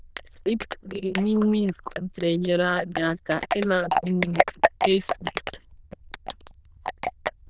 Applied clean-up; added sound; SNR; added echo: neural diffusion model UNIVERSE++.